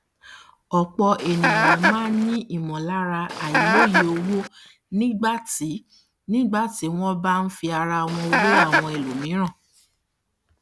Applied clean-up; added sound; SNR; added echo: none; Chicken, rooster; -3 dB; none.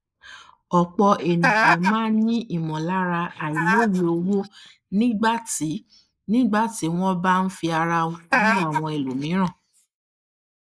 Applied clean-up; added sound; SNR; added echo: neural mask model Resemble Enhance denoiser.